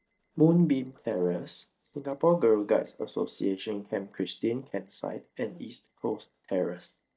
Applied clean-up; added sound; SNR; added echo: neural mask model DeepFilterNet 3.